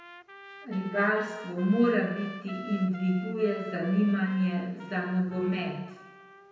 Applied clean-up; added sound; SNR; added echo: none; Trumpet; 16 dB; reverberation time 0.9 s.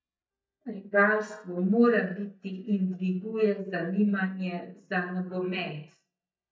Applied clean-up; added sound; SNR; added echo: neural mask model DeepFilterNet 3.